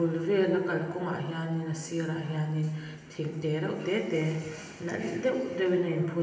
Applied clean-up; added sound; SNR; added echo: none; none; none; reverberation time 1.3 s.